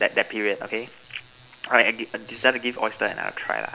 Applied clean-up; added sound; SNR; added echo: none; none; none; none.